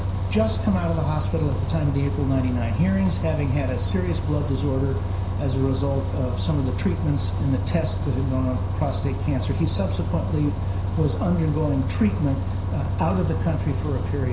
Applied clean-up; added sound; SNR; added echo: none; Bus; -1 dB; reverberation time 0.5 s.